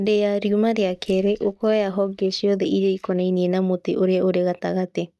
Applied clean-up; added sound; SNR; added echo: neural mask model DeepFilterNet 3.